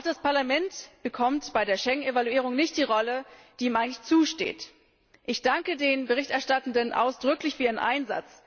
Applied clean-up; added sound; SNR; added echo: none; none; none; none.